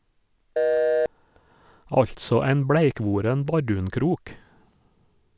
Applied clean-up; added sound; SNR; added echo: none; Telephone; -2 dB; none.